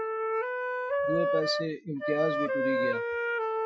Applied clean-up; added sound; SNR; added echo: classical method Wiener filter.